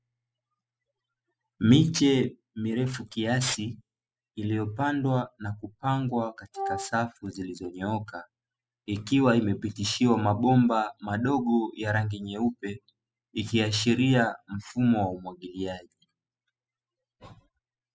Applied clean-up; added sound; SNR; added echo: classical method spectral subtraction.